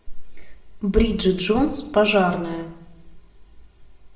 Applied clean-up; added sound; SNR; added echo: none; none; none; reverberation time 0.6 s.